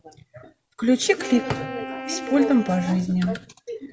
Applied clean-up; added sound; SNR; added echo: none; Wind instrument, woodwind instrument; 13 dB; none.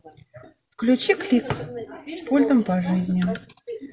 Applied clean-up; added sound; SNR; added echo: none; none; none; none.